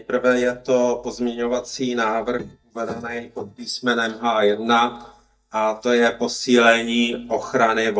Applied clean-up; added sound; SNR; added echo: neural mask model DeepFilterNet 3.